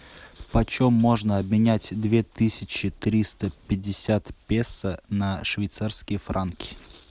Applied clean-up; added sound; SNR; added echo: none; none; none; none.